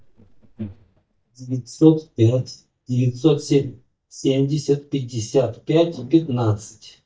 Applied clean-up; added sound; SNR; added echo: neural mask model DeepFilterNet 3.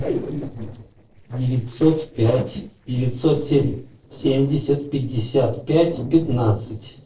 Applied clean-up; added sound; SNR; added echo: neural separator model SepFormer DNS4.